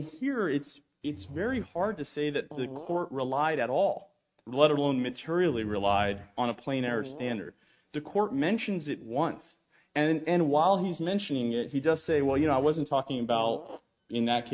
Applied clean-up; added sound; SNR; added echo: neural mask model RNNoise.